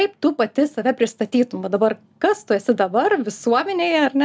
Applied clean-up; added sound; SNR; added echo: none; none; none; none.